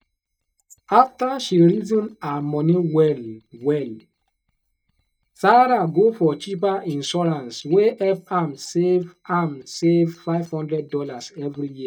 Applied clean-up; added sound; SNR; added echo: neural mask model DeepFilterNet 3.